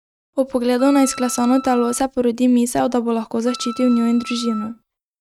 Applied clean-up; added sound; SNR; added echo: neural mask model RNNoise.